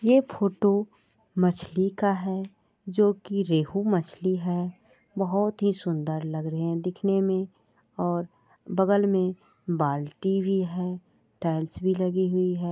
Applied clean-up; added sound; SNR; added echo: none; none; none; none.